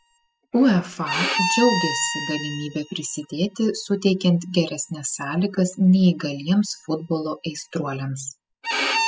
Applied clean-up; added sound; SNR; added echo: classical method spectral subtraction.